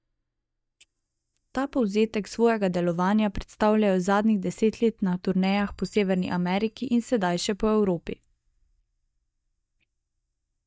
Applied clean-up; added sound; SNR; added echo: neural mask model DeepFilterNet 3.